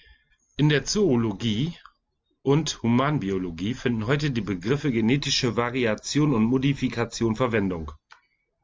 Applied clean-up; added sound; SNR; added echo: none; none; none; none.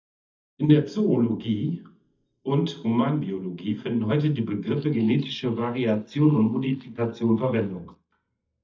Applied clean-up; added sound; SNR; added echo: neural mask model DeepFilterNet 3.